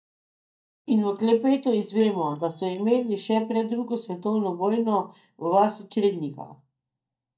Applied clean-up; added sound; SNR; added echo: neural mask model DeepFilterNet 3.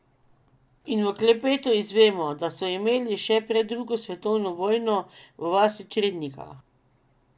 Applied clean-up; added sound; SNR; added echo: none; none; none; none.